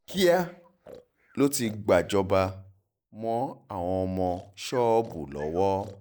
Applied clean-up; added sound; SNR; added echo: neural mask model Resemble Enhance denoiser.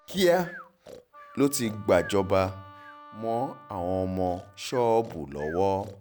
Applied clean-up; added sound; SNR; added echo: none; Breathing + Wind instrument, woodwind instrument; 19 dB; none.